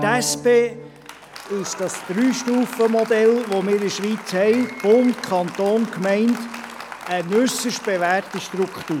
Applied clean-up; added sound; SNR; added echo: none; Applause; 14 dB; none.